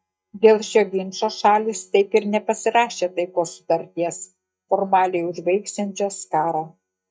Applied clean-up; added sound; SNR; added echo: neural mask model DeepFilterNet 3.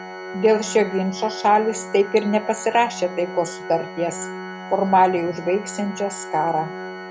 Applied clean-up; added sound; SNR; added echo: none; Organ; 12 dB; none.